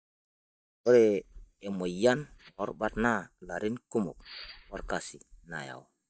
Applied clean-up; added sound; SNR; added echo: neural mask model DeepFilterNet 3.